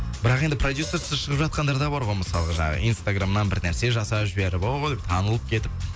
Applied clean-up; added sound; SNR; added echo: none; Hi-hat + Wind; 18 dB; none.